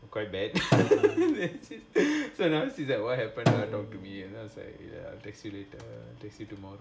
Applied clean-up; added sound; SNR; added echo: none; Drum; 3 dB; none.